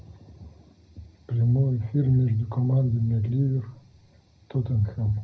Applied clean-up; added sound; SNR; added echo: none; none; none; reverberation time 0.4 s.